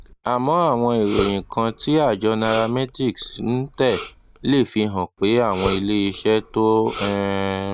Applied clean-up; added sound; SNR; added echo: none; Respiratory sounds; 13 dB; none.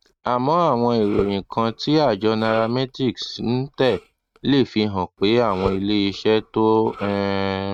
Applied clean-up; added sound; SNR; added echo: neural mask model RNNoise.